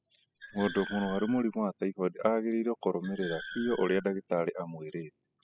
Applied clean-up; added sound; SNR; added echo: classical method spectral subtraction.